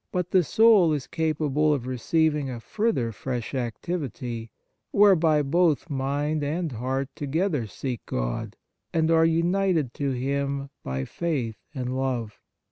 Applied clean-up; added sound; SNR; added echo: none; none; none; none.